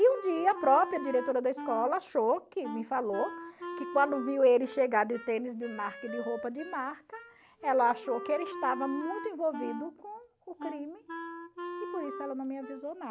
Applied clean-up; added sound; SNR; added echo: none; Wind instrument, woodwind instrument; 11 dB; none.